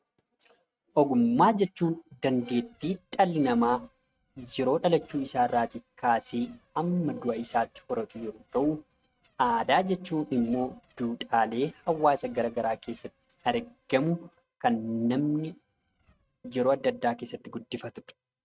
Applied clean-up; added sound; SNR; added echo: neural mask model RNNoise.